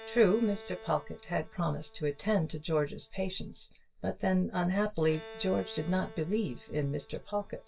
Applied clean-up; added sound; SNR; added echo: none; Bowed string instrument; 20 dB; reverberation time 0.1 s.